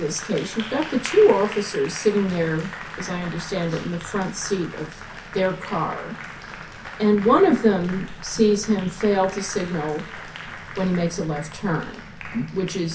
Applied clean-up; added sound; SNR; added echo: none; Applause; 14 dB; reverberation time 0.3 s.